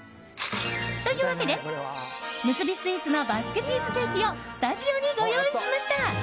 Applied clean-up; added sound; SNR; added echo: none; none; none; none.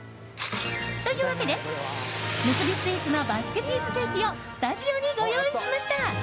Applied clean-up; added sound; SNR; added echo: none; Motorcycle; 8 dB; none.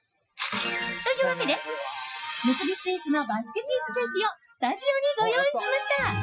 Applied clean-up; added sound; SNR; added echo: classical method Wiener filter.